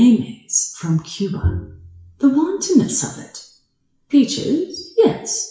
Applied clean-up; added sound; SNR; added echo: classical method WPE with log-MMSE.